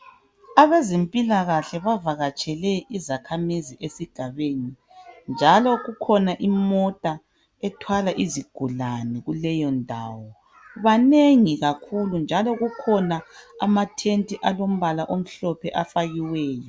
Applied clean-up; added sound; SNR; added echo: none; none; none; none.